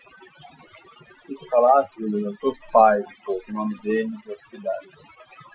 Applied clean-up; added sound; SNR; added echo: classical method Wiener filter.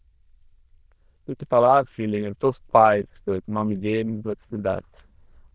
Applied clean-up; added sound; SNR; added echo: neural diffusion model UNIVERSE++.